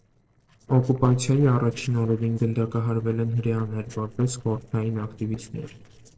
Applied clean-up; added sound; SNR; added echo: neural separator model SepFormer DNS4.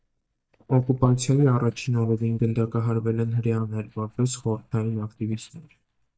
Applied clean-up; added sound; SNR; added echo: neural mask model DeepFilterNet 3.